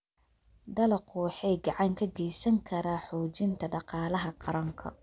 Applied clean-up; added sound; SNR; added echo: none; none; none; none.